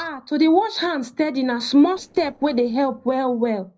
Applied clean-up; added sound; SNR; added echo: neural separator model SepFormer DNS4.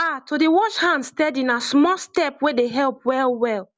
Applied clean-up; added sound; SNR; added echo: none; none; none; none.